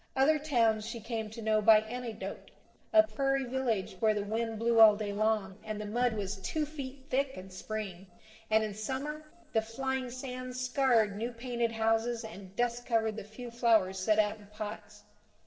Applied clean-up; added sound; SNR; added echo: neural separator model SepFormer DNS4.